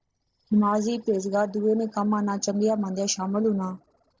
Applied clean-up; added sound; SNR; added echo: neural separator model SepFormer DNS4.